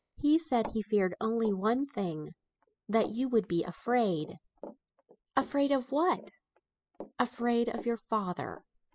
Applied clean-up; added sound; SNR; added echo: classical method spectral subtraction.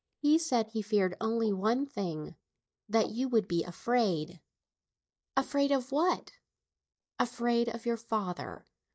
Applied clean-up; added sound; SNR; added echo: neural mask model DeepFilterNet 3.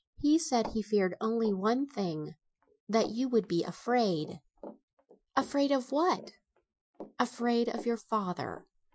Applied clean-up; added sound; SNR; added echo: classical method Wiener filter.